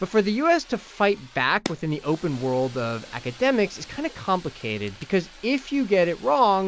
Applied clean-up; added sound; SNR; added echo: none; Fire; 20 dB; none.